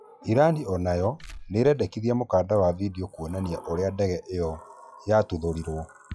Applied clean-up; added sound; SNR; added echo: classical method log-MMSE.